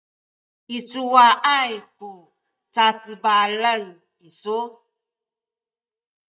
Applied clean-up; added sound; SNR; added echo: neural mask model DeepFilterNet 3.